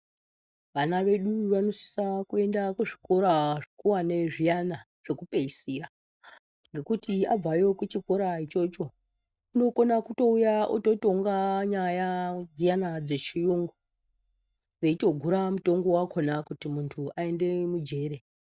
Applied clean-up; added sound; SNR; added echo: neural mask model DeepFilterNet 3.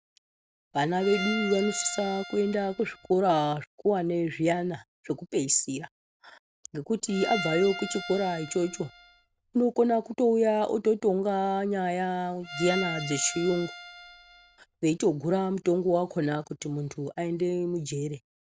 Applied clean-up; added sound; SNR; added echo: none; Bowed string instrument; 10 dB; none.